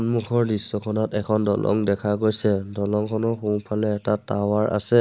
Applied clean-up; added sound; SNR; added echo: none; none; none; none.